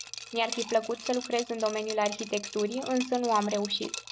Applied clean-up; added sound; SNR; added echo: none; Liquid; 11 dB; none.